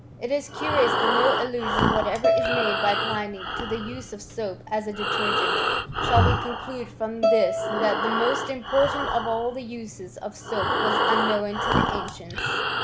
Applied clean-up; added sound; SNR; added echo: none; Breathing + Bowed string instrument; -3 dB; none.